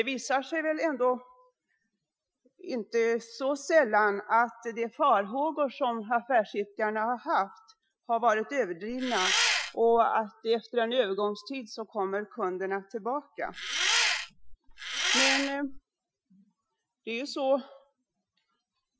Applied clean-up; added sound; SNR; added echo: classical method Wiener filter.